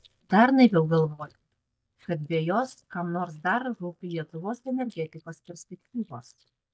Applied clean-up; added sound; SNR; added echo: neural mask model DeepFilterNet 3.